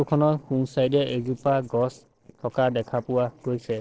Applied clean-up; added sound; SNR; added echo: neural separator model SepFormer DNS4.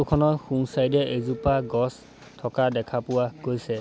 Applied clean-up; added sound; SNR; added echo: none; none; none; none.